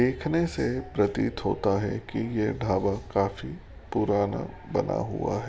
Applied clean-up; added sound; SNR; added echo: none; none; none; none.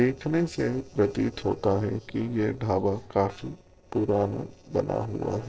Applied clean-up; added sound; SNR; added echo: neural separator model SepFormer DNS4.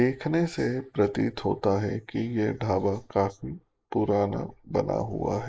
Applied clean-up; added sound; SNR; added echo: neural mask model Resemble Enhance denoiser.